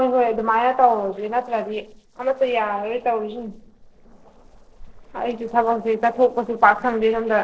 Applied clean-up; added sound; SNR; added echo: neural separator model SepFormer DNS4.